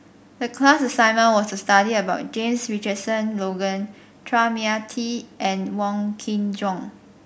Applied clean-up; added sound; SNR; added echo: none; none; none; none.